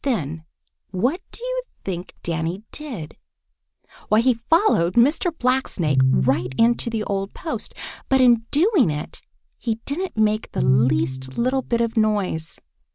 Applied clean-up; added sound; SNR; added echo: none; Piano; 2 dB; none.